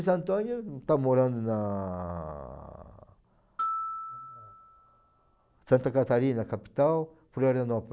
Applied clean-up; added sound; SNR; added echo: none; Glockenspiel; 9 dB; none.